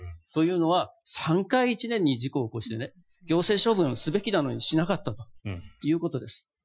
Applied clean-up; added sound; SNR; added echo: classical method Wiener filter.